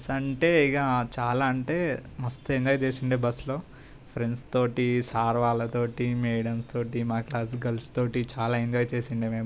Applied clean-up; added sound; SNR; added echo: none; none; none; none.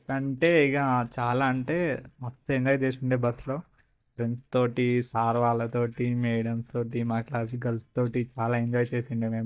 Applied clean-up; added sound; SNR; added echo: neural mask model DeepFilterNet 3.